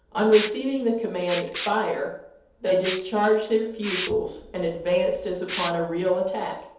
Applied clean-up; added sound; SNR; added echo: none; Liquid; 13 dB; reverberation time 2.2 s.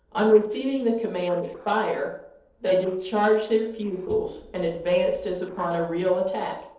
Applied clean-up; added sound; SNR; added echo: neural separator model SepFormer DNS4.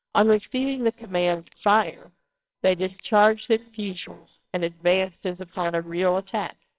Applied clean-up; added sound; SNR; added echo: neural separator model SepFormer WHAMR!.